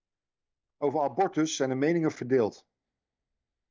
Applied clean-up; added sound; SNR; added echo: neural mask model DeepFilterNet 3.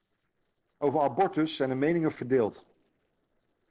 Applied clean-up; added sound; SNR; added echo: neural separator model SepFormer DNS4.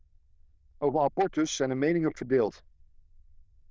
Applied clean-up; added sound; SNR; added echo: neural diffusion model UNIVERSE++.